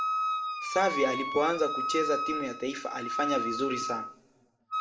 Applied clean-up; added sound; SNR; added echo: none; Wind instrument, woodwind instrument; 2 dB; reverberation time 0.7 s.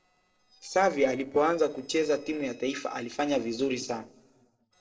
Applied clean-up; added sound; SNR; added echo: neural separator model SepFormer DNS4.